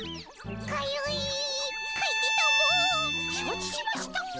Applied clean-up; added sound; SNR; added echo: none; Bowed string instrument; -2 dB; none.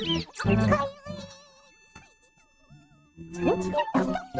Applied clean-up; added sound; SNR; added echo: neural mask model RNNoise.